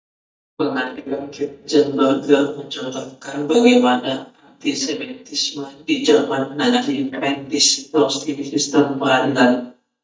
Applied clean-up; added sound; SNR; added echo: neural mask model DeepFilterNet 3.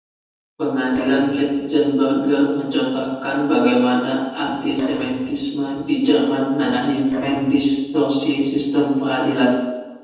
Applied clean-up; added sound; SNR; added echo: neural separator model SepFormer DNS4.